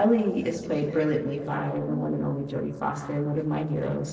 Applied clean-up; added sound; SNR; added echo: neural separator model SepFormer DNS4.